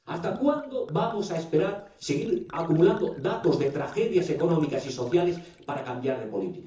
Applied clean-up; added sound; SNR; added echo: neural separator model SepFormer DNS4.